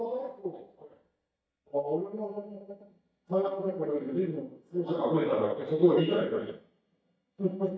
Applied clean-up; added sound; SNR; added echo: neural mask model DeepFilterNet 3.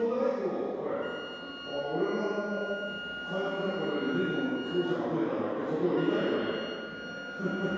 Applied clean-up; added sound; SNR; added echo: none; Wind instrument, woodwind instrument; 11 dB; reverberation time 2.0 s.